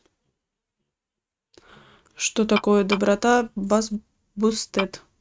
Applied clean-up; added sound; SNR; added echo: neural mask model RNNoise.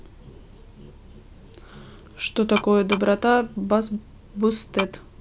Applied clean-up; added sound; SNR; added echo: none; Tap / Glass; 6 dB; none.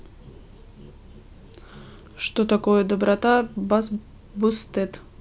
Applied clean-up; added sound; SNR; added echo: none; none; none; none.